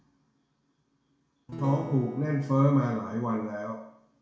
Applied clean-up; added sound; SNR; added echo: none; Acoustic guitar / Strum; 12 dB; reverberation time 0.6 s.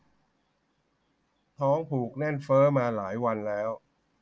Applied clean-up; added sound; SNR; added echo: none; none; none; none.